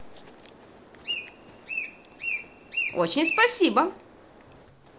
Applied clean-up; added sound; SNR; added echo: none; Bird; 7 dB; none.